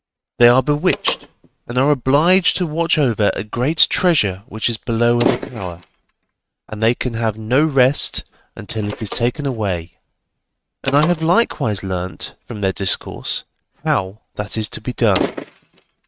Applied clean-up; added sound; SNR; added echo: neural mask model RNNoise.